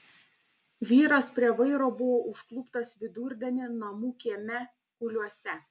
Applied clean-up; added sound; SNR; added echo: none; none; none; none.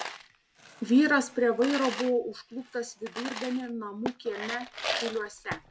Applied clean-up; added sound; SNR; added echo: none; Coin (dropping); 10 dB; none.